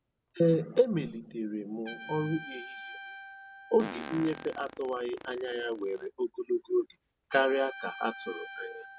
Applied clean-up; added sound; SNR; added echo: none; Fart + Trumpet; 14 dB; none.